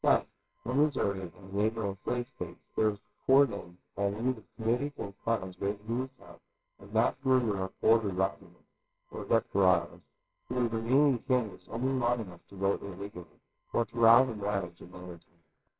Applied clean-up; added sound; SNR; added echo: neural separator model SepFormer WHAMR!.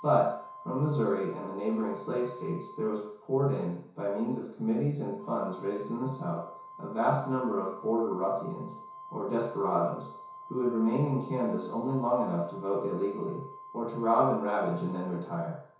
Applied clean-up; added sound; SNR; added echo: none; Organ; 17 dB; reverberation time 0.6 s.